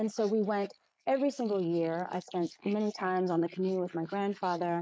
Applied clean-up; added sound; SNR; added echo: neural mask model Resemble Enhance denoiser.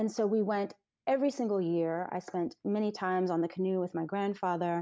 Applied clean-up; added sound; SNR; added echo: none; none; none; none.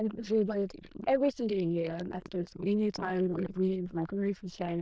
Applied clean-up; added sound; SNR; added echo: neural diffusion model UNIVERSE++.